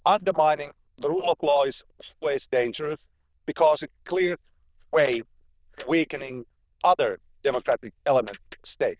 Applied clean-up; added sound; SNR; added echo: neural diffusion model UNIVERSE++.